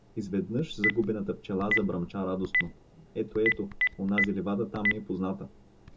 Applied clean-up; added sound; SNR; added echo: none; Telephone; 2 dB; reverberation time 0.2 s.